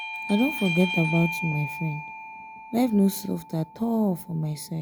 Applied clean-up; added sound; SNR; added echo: none; Bell / Doorbell; 9 dB; none.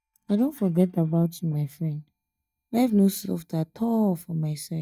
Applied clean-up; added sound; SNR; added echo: neural mask model DeepFilterNet 3.